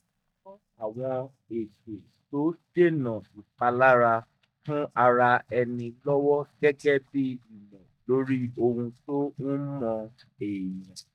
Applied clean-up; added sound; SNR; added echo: neural mask model DeepFilterNet 3.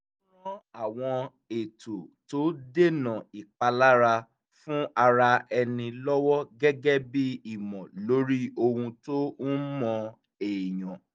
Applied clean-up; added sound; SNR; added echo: none; none; none; none.